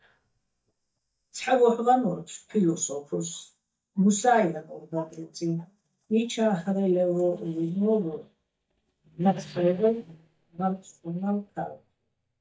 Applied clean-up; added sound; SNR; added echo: neural mask model DeepFilterNet 3.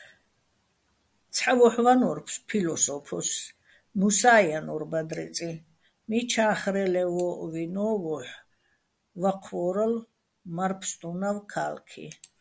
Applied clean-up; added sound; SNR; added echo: none; none; none; none.